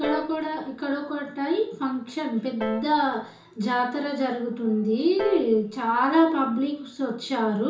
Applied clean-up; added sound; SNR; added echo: none; Piano; 14 dB; reverberation time 0.7 s.